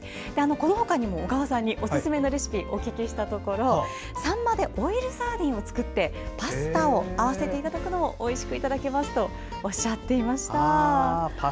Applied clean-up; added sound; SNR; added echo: none; none; none; none.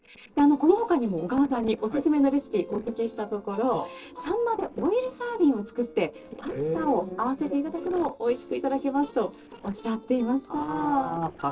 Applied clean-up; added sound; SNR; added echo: neural separator model SepFormer DNS4.